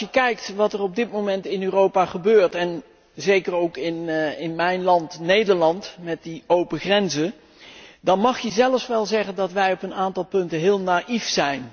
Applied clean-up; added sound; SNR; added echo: none; none; none; none.